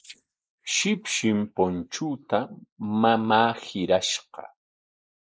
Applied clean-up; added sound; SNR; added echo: neural mask model Resemble Enhance denoiser.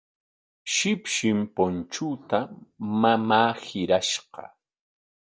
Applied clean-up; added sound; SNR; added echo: none; none; none; none.